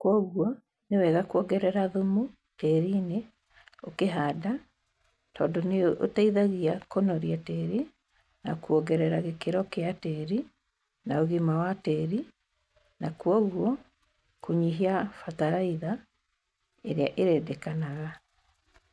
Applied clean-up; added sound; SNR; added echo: none; none; none; none.